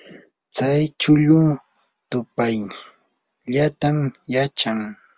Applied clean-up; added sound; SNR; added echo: none; none; none; none.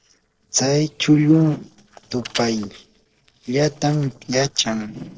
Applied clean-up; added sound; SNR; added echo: neural separator model SepFormer DNS4.